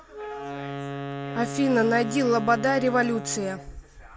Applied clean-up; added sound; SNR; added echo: none; Wind instrument, woodwind instrument; 9 dB; none.